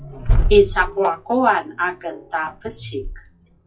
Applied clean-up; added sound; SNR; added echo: classical method WPE with log-MMSE.